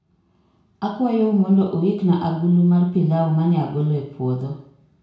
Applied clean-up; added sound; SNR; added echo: none; none; none; reverberation time 0.5 s.